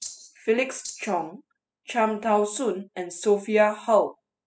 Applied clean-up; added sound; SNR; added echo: classical method spectral subtraction.